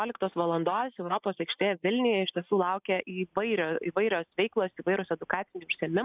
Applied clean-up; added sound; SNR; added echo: neural mask model Resemble Enhance denoiser.